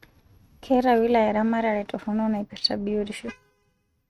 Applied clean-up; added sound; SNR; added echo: neural mask model RNNoise.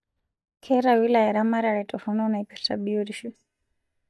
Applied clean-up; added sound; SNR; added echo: neural mask model DeepFilterNet 3.